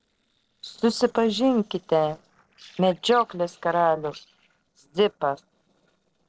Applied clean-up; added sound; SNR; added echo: neural separator model SepFormer DNS4.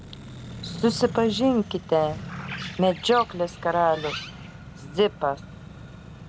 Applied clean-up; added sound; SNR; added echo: none; Accelerating, revving, vroom + Bird; 12 dB; none.